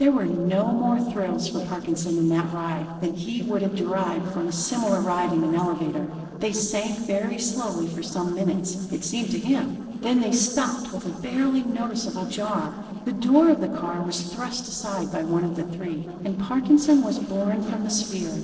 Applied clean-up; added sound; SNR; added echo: neural separator model SepFormer DNS4.